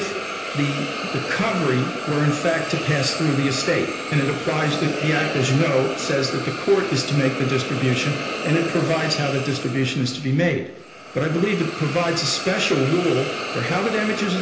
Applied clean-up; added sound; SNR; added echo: none; Hiss; 7 dB; reverberation time 1.4 s.